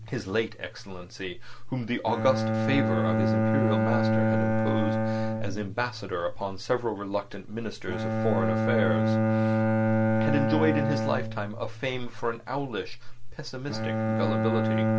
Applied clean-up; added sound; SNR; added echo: none; Bowed string instrument; -3 dB; none.